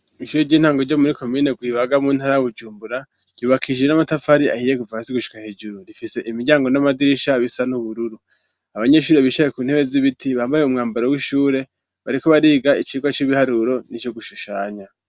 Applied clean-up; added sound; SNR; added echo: none; none; none; none.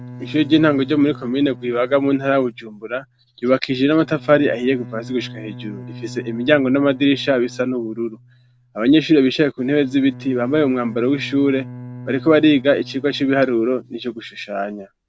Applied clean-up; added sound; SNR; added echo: none; Bowed string instrument; 18 dB; none.